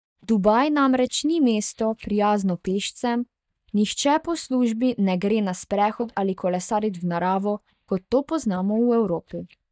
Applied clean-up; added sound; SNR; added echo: neural mask model DeepFilterNet 3.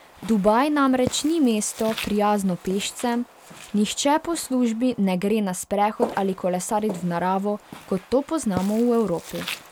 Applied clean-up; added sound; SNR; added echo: none; Walk, footsteps; 15 dB; none.